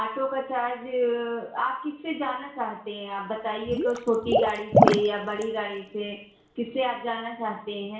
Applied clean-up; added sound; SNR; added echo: none; Water / Liquid; -3 dB; reverberation time 0.6 s.